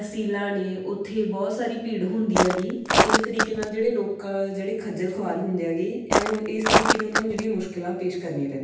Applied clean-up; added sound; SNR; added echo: none; Walk, footsteps; -4 dB; reverberation time 0.9 s.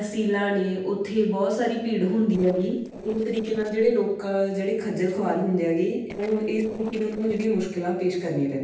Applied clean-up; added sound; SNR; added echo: neural separator model SepFormer DNS4.